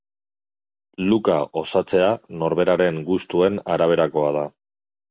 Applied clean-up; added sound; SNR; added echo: none; none; none; none.